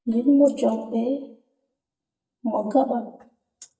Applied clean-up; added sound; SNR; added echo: neural mask model DeepFilterNet 3.